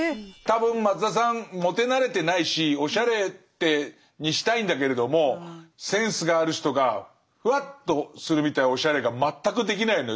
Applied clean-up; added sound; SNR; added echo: none; none; none; none.